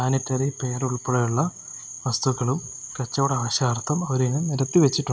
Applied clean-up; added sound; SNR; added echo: none; none; none; none.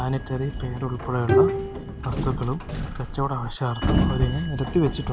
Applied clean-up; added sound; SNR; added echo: none; Sliding door + Bowed string instrument; 0 dB; none.